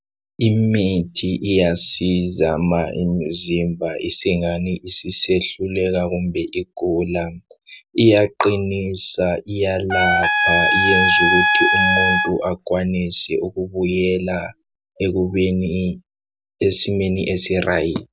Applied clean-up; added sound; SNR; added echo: none; Trumpet; -3 dB; none.